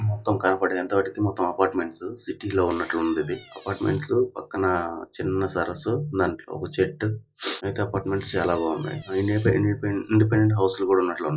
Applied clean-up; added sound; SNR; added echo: classical method log-MMSE.